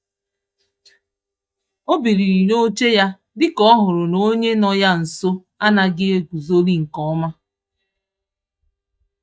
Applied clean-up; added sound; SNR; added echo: neural mask model DeepFilterNet 3.